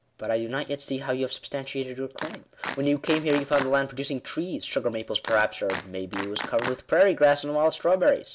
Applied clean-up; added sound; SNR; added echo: none; Clapping; 10 dB; none.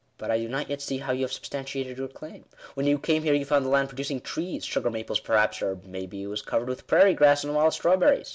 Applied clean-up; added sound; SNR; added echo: none; none; none; none.